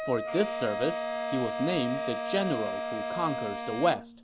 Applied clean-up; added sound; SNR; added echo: none; Bowed string instrument + Wind instrument, woodwind instrument; 3 dB; none.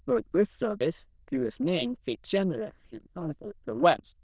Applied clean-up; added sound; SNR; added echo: neural diffusion model UNIVERSE++.